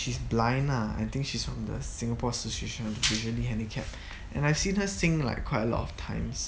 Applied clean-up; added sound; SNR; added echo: none; none; none; none.